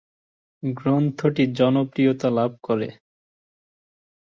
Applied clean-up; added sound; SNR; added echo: none; none; none; none.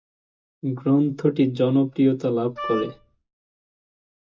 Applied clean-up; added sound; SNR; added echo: none; Wind instrument, woodwind instrument; 10 dB; reverberation time 0.2 s.